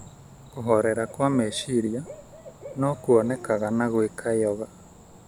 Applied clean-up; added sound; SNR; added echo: none; Cricket / Bird; 18 dB; none.